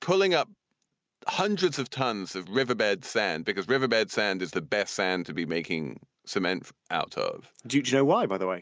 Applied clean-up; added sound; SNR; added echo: none; none; none; none.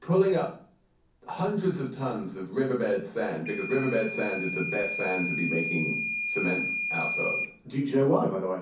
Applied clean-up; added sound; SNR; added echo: none; Microwave oven / Alarm; 6 dB; reverberation time 0.6 s.